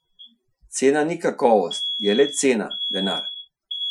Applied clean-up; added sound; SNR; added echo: classical method Wiener filter.